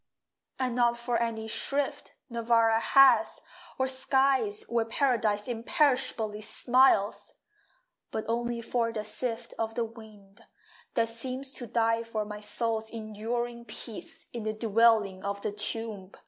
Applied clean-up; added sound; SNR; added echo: none; none; none; none.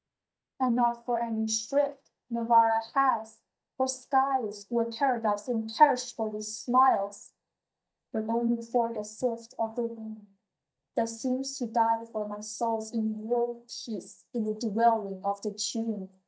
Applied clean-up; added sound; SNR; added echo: neural mask model DeepFilterNet 3.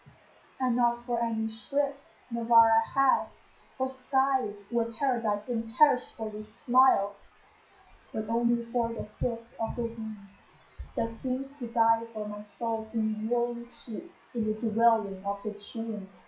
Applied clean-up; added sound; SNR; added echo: classical method WPE with log-MMSE.